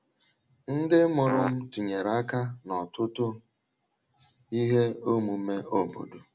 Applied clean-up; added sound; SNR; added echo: none; Fart; 2 dB; none.